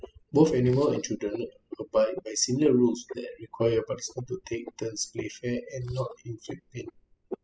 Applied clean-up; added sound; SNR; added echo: classical method spectral subtraction.